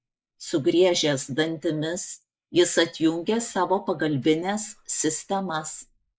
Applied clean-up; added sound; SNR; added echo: neural mask model Resemble Enhance denoiser.